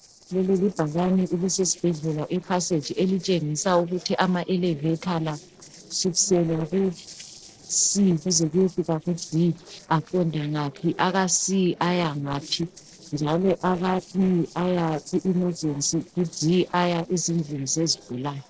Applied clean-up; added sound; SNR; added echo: neural separator model SepFormer DNS4.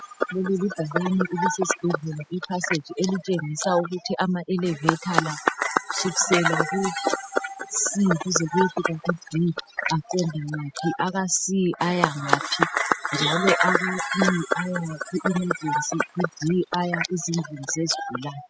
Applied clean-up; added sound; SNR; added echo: classical method spectral subtraction.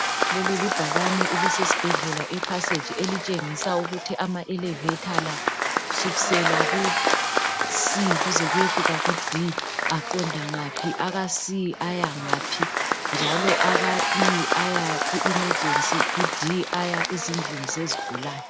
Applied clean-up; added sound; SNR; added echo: none; Applause / Crowd / Cheering; -3 dB; none.